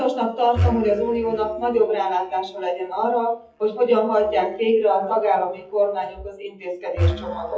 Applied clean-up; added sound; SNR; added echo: classical method WPE with log-MMSE.